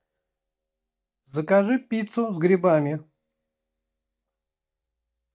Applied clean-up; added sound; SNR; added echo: neural mask model DeepFilterNet 3.